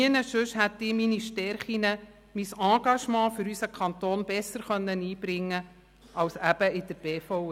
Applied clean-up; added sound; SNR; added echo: none; none; none; none.